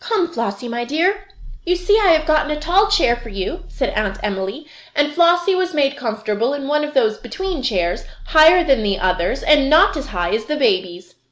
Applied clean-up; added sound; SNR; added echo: none; Growling; 13 dB; none.